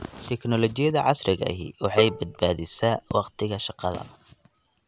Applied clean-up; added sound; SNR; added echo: none; Bowed string instrument; 7 dB; none.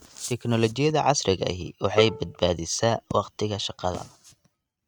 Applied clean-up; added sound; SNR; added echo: neural mask model RNNoise.